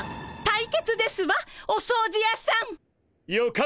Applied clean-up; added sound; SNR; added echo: none; none; none; none.